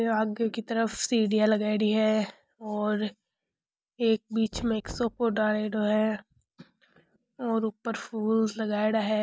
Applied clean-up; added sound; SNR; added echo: neural mask model DeepFilterNet 3.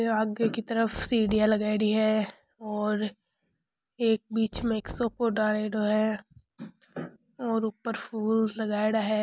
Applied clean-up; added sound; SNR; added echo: none; Knock; 20 dB; none.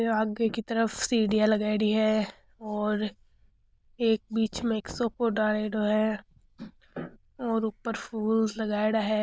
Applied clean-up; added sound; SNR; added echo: neural diffusion model UNIVERSE++.